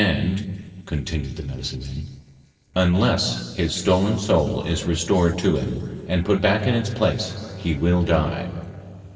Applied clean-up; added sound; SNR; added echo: neural separator model SepFormer DNS4.